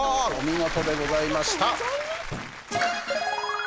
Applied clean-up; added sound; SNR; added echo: none; Thump, thud; 16 dB; none.